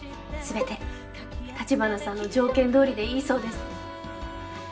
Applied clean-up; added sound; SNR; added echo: none; Bowed string instrument; 13 dB; reverberation time 0.4 s.